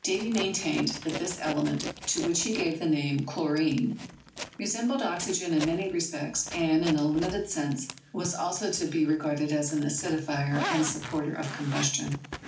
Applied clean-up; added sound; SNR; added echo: none; Zipper (clothing); 12 dB; reverberation time 0.4 s.